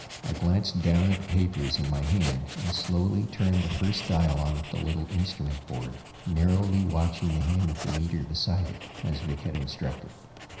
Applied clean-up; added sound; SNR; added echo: none; Writing; 14 dB; reverberation time 0.9 s.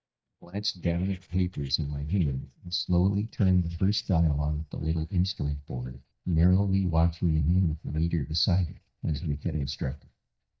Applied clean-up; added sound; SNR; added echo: neural mask model DeepFilterNet 3.